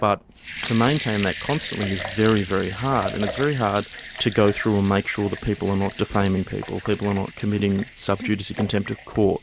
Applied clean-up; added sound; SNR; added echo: none; Sink (filling or washing) / Water tap, faucet / Liquid; 11 dB; none.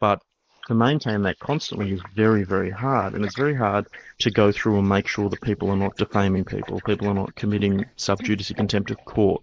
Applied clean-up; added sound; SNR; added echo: neural mask model Resemble Enhance denoiser.